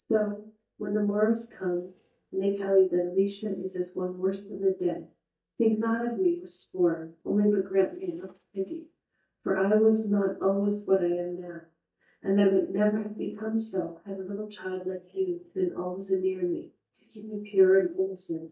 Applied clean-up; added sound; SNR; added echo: neural mask model DeepFilterNet 3.